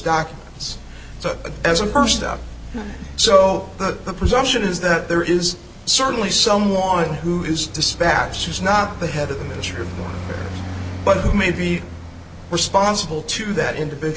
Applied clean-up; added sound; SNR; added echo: none; Traffic noise, roadway noise; 13 dB; none.